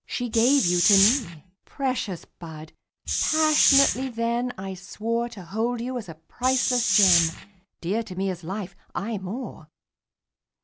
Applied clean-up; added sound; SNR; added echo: none; Hiss; -4 dB; none.